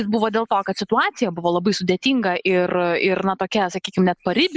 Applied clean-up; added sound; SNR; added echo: neural mask model Resemble Enhance denoiser.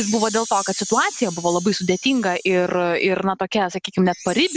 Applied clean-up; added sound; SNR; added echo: none; Chime; 13 dB; none.